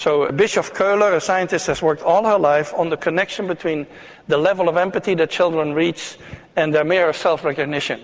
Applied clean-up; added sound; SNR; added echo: none; none; none; none.